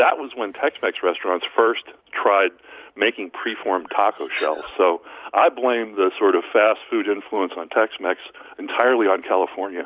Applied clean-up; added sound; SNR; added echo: none; Breathing; 17 dB; none.